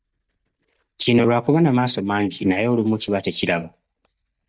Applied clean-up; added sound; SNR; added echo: neural mask model DeepFilterNet 3.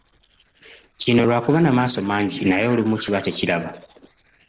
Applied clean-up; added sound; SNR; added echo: neural separator model SepFormer DNS4.